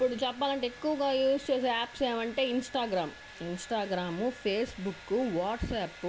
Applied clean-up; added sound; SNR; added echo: none; Domestic sounds, home sounds; 18 dB; none.